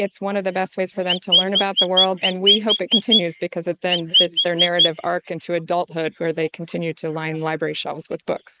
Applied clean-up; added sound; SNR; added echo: neural mask model Resemble Enhance denoiser.